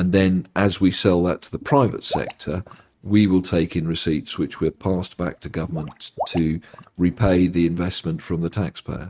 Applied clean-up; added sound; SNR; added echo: neural mask model RNNoise.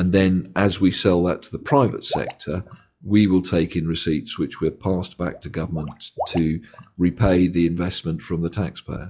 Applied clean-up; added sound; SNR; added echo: classical method log-MMSE.